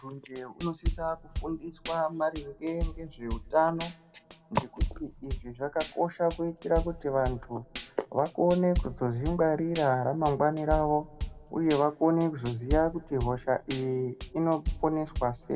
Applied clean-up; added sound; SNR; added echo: none; Tambourine / Drum / Drum kit; 8 dB; reverberation time 2.3 s.